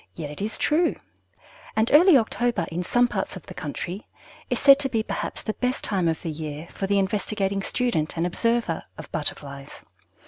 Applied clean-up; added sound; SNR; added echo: none; none; none; none.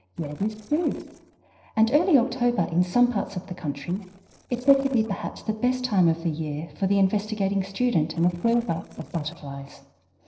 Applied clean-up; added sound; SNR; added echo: neural separator model SepFormer DNS4.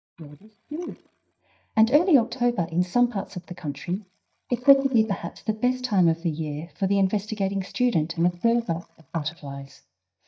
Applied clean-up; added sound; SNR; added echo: neural mask model DeepFilterNet 3.